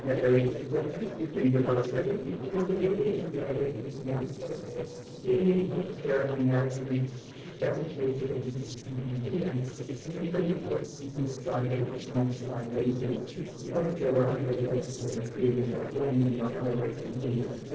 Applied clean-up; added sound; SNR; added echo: neural separator model SepFormer DNS4.